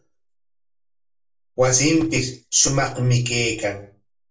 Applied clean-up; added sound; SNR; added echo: none; none; none; reverberation time 0.3 s.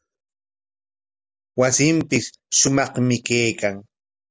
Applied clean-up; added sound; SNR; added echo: none; none; none; none.